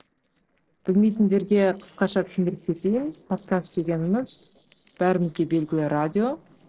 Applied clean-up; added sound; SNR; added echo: neural separator model SepFormer DNS4.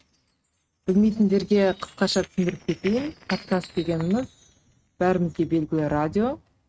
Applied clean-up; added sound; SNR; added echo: neural mask model RNNoise.